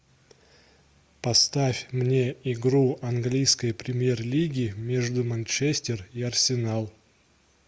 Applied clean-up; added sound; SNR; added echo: none; none; none; none.